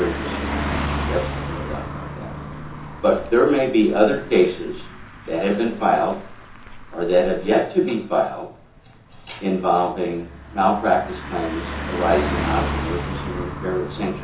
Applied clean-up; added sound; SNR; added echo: none; Car passing by; 8 dB; reverberation time 0.6 s.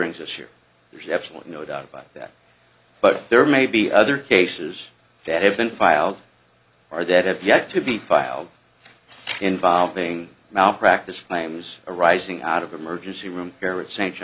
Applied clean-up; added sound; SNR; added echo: none; none; none; none.